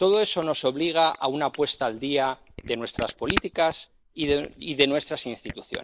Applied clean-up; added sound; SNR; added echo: neural mask model Resemble Enhance denoiser.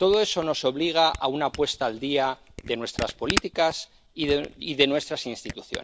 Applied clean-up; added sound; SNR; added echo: none; Camera; 12 dB; none.